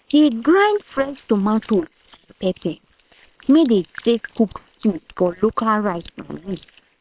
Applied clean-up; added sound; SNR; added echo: neural separator model SepFormer WHAM!.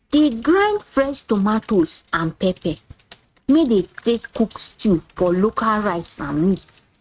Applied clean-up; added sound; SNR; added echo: neural mask model RNNoise.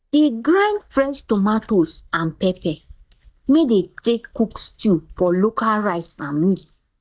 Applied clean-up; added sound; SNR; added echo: neural mask model DeepFilterNet 3.